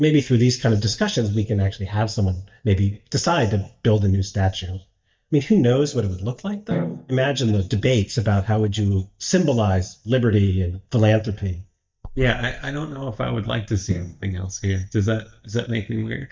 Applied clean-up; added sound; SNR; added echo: neural mask model DeepFilterNet 3.